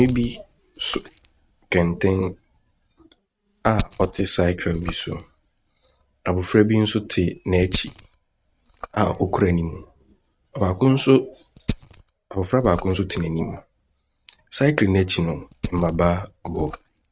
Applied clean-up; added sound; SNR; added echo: neural mask model RNNoise.